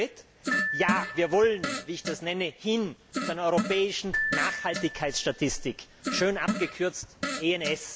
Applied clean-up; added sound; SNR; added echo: none; Glockenspiel + Fart; 4 dB; none.